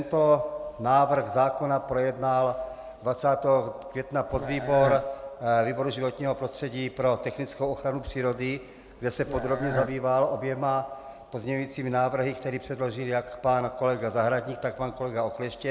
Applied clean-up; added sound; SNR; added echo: none; Burping, eructation; 6 dB; none.